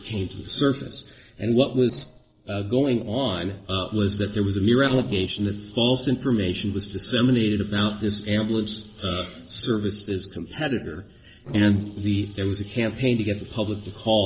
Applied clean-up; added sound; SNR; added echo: neural separator model SepFormer DNS4.